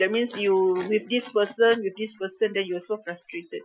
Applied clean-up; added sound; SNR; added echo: classical method Wiener filter.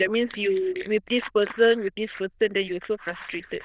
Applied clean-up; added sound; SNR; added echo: neural diffusion model UNIVERSE++.